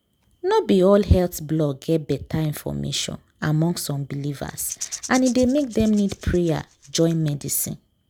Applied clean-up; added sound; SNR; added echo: none; Rattle / Rattle (instrument); 17 dB; none.